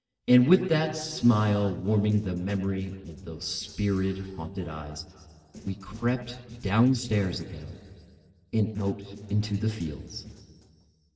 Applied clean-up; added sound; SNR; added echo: neural separator model SepFormer DNS4.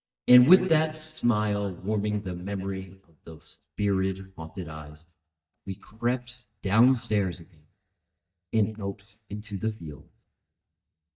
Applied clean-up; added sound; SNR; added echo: neural mask model DeepFilterNet 3.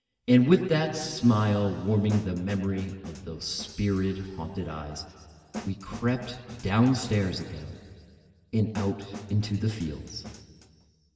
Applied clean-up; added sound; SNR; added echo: none; Snare drum; 16 dB; reverberation time 2.3 s.